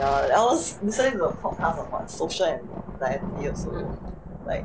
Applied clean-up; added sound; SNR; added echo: none; Thunder; 9 dB; none.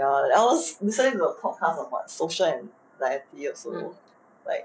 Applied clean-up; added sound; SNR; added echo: none; none; none; none.